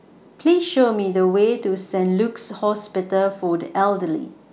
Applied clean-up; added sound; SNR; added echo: none; none; none; none.